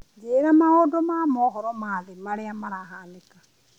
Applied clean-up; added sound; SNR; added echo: none; none; none; none.